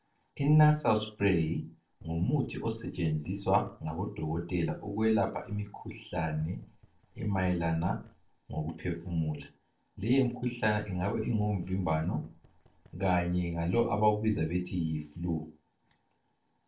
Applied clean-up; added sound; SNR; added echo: neural separator model SepFormer DNS4.